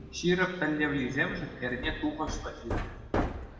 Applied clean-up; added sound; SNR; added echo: none; Hammer; 5 dB; reverberation time 1.6 s.